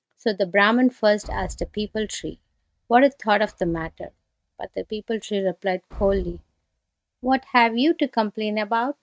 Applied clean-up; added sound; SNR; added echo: neural mask model RNNoise.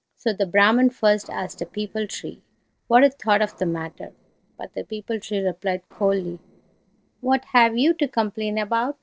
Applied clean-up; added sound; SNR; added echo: neural separator model SepFormer DNS4.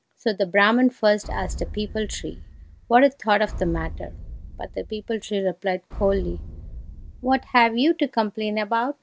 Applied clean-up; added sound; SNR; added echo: none; Boom; 11 dB; none.